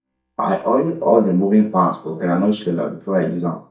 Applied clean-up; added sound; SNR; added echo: neural mask model DeepFilterNet 3.